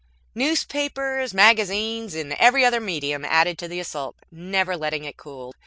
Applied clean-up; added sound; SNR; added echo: none; none; none; none.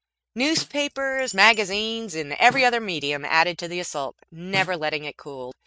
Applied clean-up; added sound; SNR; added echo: neural mask model RNNoise.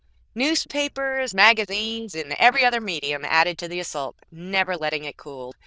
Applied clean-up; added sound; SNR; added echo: neural diffusion model UNIVERSE++.